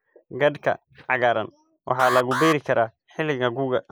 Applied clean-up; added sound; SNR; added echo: neural mask model Resemble Enhance denoiser.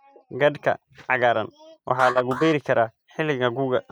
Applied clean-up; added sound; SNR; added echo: neural mask model RNNoise.